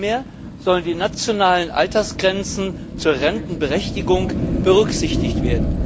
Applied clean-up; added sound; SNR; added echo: none; Fire; 4 dB; none.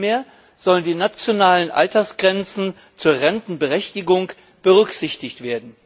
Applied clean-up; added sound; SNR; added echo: none; none; none; none.